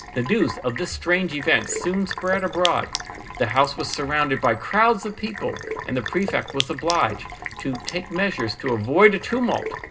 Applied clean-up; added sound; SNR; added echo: none; Sink (filling or washing); 10 dB; reverberation time 0.2 s.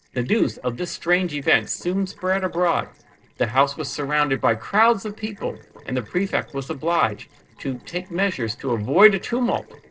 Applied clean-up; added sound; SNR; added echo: neural separator model SepFormer DNS4.